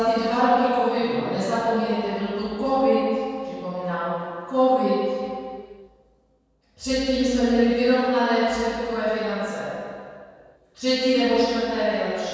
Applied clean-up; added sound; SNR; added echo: none; none; none; reverberation time 2.1 s.